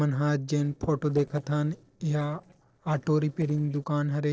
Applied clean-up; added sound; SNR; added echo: neural separator model SepFormer DNS4.